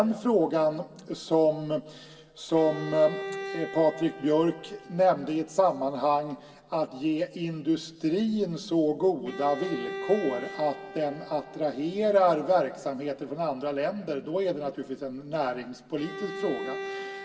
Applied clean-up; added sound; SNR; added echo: none; Bowed string instrument; 14 dB; reverberation time 2.0 s.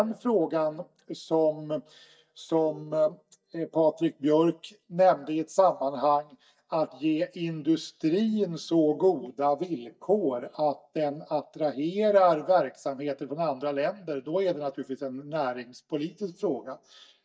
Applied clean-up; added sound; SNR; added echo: neural mask model DeepFilterNet 3.